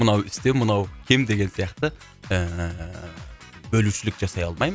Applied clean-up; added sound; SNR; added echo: none; none; none; none.